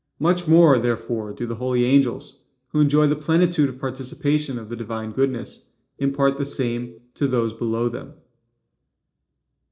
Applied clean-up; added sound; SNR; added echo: neural separator model SepFormer DNS4.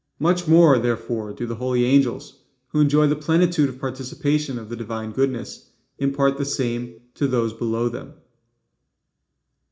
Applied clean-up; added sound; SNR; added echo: none; Telephone; 20 dB; reverberation time 0.4 s.